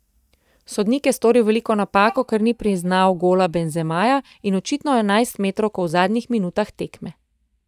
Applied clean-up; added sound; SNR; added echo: neural mask model DeepFilterNet 3.